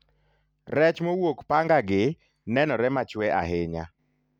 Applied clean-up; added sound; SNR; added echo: none; none; none; none.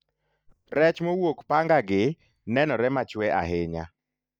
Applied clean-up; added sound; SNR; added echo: neural mask model DeepFilterNet 3.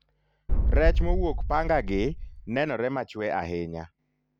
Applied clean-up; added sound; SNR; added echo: none; Boom; -4 dB; none.